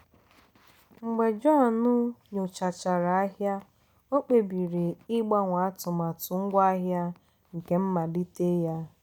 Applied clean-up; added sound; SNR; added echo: none; none; none; none.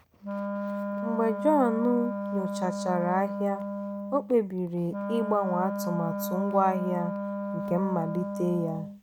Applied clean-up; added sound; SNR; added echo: none; Wind instrument, woodwind instrument; 4 dB; none.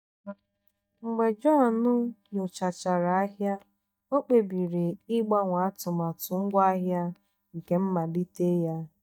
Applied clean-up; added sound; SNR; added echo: neural mask model DeepFilterNet 3.